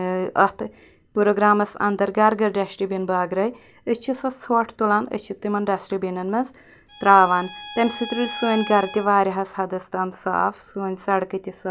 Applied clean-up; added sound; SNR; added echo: none; Bowed string instrument; 13 dB; none.